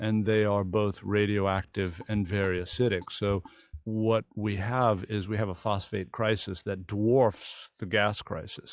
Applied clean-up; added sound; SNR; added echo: classical method log-MMSE.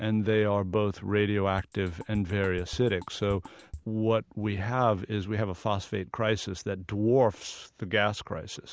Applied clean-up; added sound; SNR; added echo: none; Drum kit; 16 dB; none.